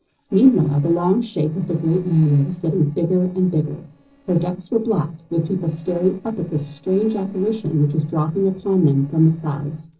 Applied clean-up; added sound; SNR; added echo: neural separator model SepFormer DNS4.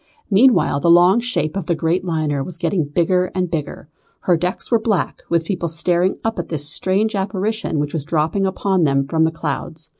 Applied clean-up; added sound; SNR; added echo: none; none; none; none.